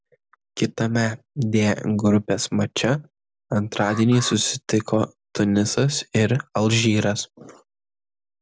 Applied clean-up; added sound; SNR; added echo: none; Alarm; 17 dB; none.